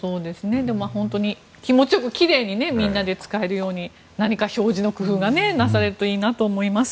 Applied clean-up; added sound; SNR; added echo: none; none; none; none.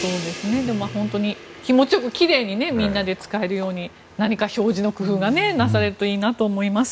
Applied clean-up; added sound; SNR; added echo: none; Crash cymbal; 19 dB; none.